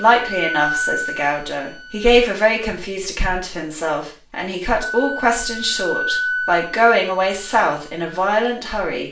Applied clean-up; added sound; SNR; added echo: none; Wind instrument, woodwind instrument; 9 dB; reverberation time 0.4 s.